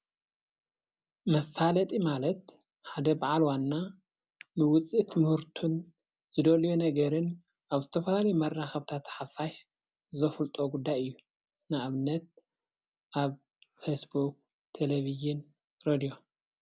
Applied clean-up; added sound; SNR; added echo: none; none; none; none.